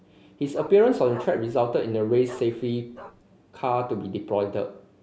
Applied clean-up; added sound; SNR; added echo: none; Bark; 20 dB; none.